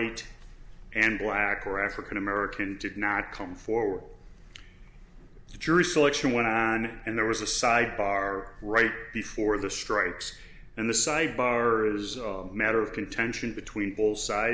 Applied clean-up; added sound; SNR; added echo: none; none; none; none.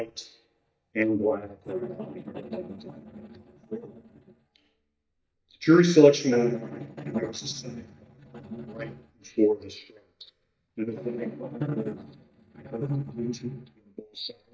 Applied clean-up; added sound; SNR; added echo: neural mask model DeepFilterNet 3.